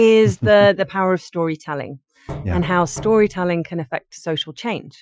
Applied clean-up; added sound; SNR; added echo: classical method Wiener filter.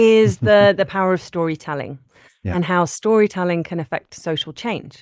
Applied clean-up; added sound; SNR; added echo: neural mask model Resemble Enhance denoiser.